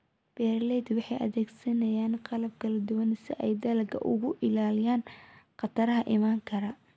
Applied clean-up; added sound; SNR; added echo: none; none; none; none.